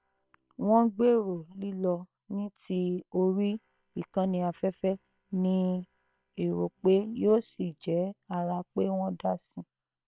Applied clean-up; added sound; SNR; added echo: neural separator model SepFormer WHAM!.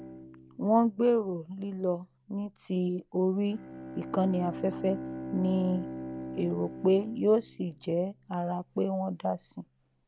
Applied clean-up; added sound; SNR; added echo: none; Bowed string instrument; 13 dB; none.